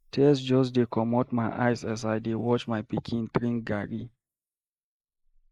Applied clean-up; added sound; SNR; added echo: neural mask model Resemble Enhance denoiser.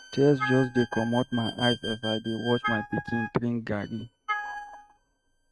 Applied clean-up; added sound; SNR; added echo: neural mask model RNNoise.